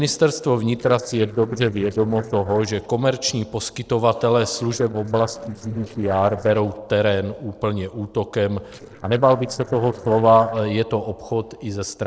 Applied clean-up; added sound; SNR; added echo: neural separator model SepFormer DNS4.